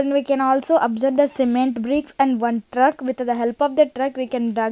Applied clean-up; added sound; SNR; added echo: none; none; none; none.